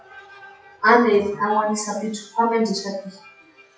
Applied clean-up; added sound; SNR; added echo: classical method WPE with log-MMSE.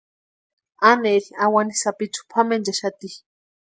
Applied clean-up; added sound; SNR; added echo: none; none; none; none.